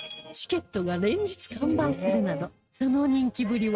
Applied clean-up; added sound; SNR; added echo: neural mask model RNNoise.